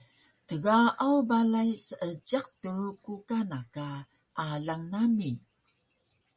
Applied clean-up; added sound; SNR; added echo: none; none; none; none.